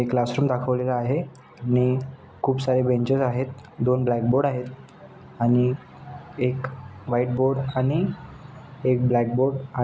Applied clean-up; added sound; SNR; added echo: none; none; none; none.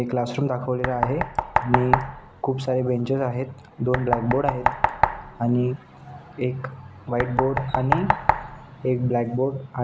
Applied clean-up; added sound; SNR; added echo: none; Knock; 2 dB; none.